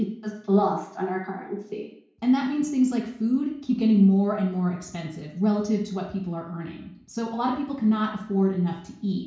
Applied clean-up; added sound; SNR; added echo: none; none; none; reverberation time 0.6 s.